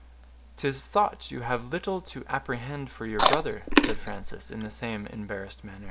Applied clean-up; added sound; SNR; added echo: none; Chewing, mastication; -5 dB; none.